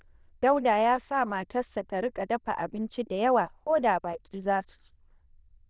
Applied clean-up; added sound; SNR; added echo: neural diffusion model UNIVERSE++.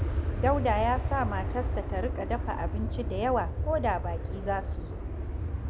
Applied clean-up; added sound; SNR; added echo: none; Aircraft; -1 dB; none.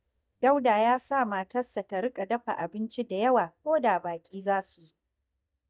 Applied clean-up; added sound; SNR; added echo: neural mask model DeepFilterNet 3.